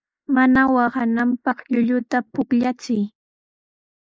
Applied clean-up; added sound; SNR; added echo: neural mask model Resemble Enhance denoiser.